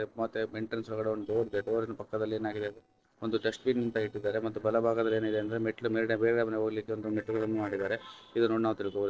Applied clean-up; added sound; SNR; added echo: neural separator model SepFormer DNS4.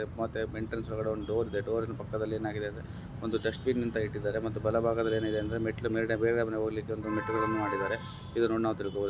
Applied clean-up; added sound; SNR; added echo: none; none; none; none.